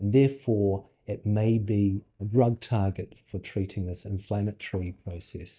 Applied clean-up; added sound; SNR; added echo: neural mask model DeepFilterNet 3.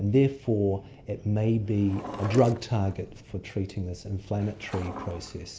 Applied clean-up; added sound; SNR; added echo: none; Drawer open or close; 16 dB; reverberation time 1.6 s.